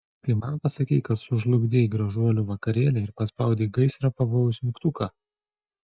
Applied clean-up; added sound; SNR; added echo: neural mask model DeepFilterNet 3.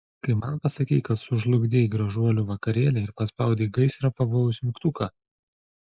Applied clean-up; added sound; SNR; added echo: neural mask model Resemble Enhance denoiser.